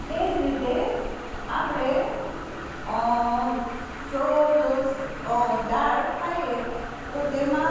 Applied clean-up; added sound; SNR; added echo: none; Alarm; 12 dB; reverberation time 1.2 s.